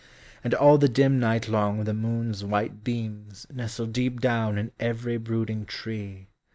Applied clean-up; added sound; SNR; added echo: none; none; none; none.